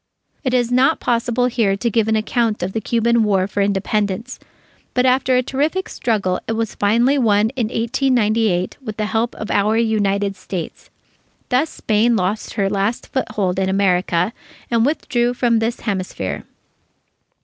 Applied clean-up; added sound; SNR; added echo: none; none; none; none.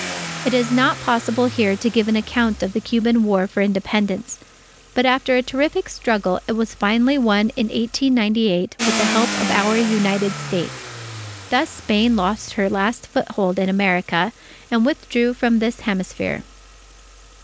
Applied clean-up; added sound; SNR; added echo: none; Car; 12 dB; none.